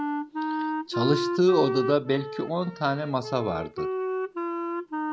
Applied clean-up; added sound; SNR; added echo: none; Wind instrument, woodwind instrument; 3 dB; none.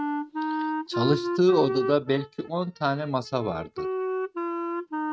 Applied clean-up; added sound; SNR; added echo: neural mask model RNNoise.